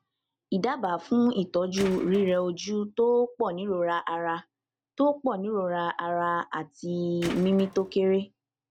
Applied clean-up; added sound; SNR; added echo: none; Tools; 14 dB; none.